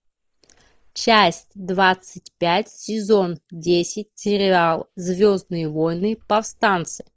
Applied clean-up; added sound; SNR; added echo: neural mask model Resemble Enhance denoiser.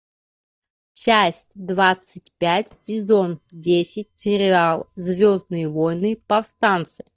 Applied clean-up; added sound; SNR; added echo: neural mask model DeepFilterNet 3.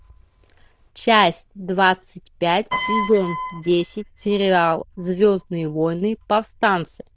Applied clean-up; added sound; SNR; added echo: neural diffusion model UNIVERSE++.